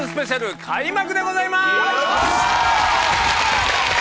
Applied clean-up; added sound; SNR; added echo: none; none; none; none.